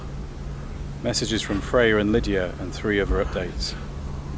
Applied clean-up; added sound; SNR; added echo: none; Breathing; 5 dB; none.